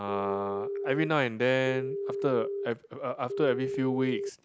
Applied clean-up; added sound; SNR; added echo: none; Telephone; 3 dB; none.